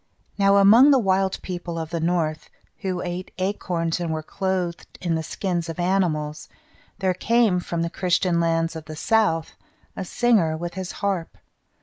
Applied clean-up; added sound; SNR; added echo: none; none; none; none.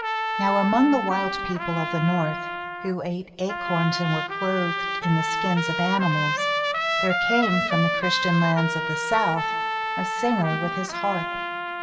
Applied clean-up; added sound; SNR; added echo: none; Trumpet; 2 dB; reverberation time 1.9 s.